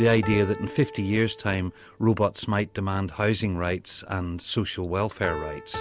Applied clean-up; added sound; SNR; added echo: none; Piano; 15 dB; none.